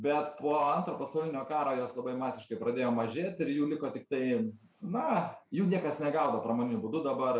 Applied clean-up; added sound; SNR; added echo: none; none; none; none.